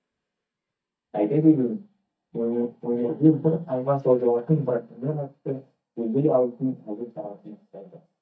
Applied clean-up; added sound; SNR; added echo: neural mask model DeepFilterNet 3.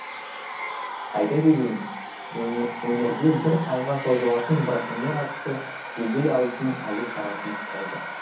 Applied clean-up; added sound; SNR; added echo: none; Domestic sounds, home sounds; 8 dB; reverberation time 0.6 s.